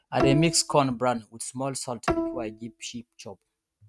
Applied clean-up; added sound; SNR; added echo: neural mask model RNNoise.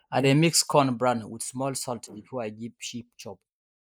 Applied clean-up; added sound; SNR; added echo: neural mask model Resemble Enhance denoiser.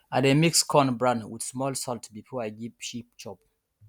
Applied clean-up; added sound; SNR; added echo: none; none; none; none.